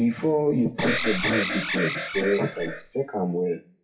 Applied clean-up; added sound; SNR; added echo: classical method WPE with log-MMSE.